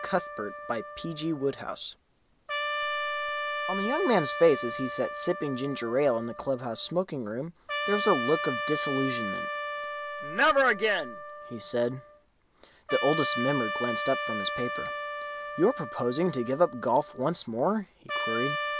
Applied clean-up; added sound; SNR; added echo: none; Trumpet; 5 dB; none.